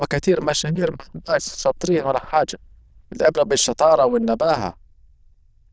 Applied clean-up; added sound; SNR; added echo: neural diffusion model UNIVERSE++.